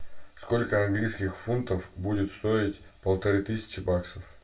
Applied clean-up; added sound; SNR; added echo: none; none; none; reverberation time 0.2 s.